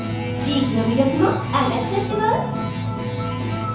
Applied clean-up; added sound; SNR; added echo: none; Domestic sounds, home sounds; 8 dB; reverberation time 0.7 s.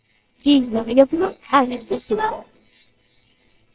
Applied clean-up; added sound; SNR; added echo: neural separator model SepFormer WHAMR!.